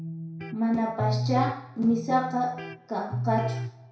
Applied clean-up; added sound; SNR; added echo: none; Electric guitar; 5 dB; reverberation time 0.6 s.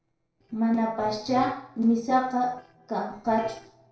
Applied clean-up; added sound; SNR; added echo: neural separator model SepFormer DNS4.